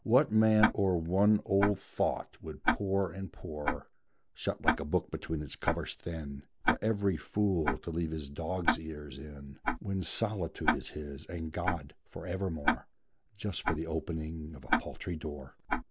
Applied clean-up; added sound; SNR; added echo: neural mask model Resemble Enhance denoiser.